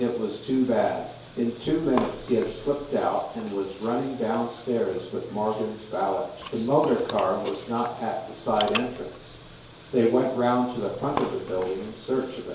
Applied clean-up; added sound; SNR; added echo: none; Bathtub (filling or washing) / Water; 11 dB; reverberation time 2.4 s.